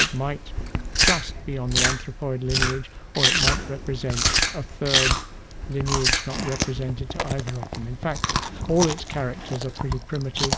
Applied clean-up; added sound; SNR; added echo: none; Chewing, mastication; -3 dB; none.